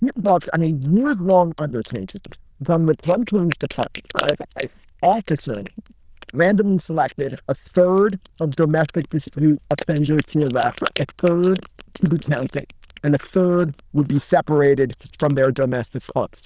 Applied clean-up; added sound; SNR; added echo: neural diffusion model UNIVERSE++.